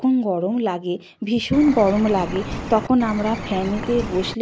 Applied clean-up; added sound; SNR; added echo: none; Bird; 9 dB; none.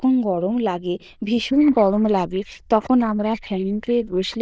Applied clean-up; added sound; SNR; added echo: neural diffusion model UNIVERSE++.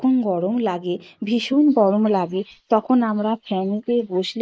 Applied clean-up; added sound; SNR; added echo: neural mask model Resemble Enhance denoiser.